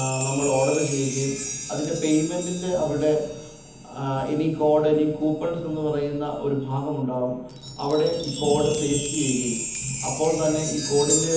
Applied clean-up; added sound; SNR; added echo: none; Chime; 8 dB; reverberation time 1.3 s.